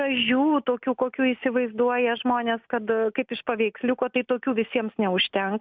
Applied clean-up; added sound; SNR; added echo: none; none; none; none.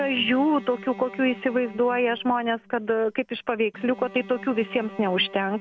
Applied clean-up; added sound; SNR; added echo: none; Bowed string instrument; 18 dB; none.